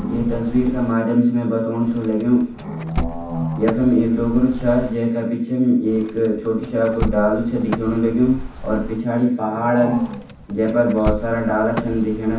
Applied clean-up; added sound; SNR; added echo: none; Car; 11 dB; reverberation time 0.7 s.